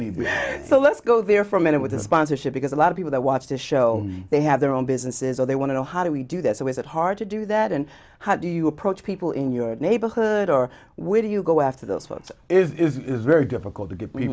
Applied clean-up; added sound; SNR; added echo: none; none; none; none.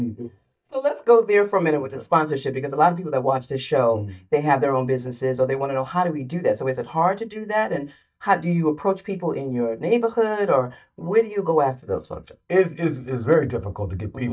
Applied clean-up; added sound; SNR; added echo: neural mask model DeepFilterNet 3.